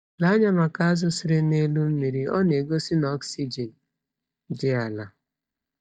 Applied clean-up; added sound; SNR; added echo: neural mask model DeepFilterNet 3.